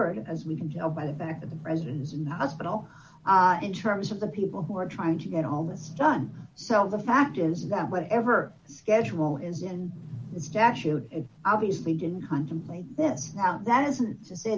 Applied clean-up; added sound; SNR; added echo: none; none; none; none.